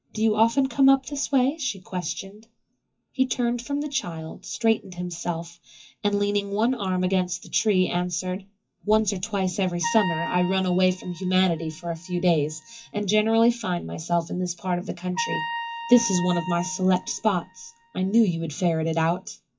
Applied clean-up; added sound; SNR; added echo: classical method WPE with log-MMSE.